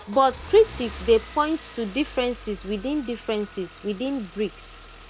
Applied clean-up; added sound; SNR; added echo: none; Engine starting / Car; 16 dB; none.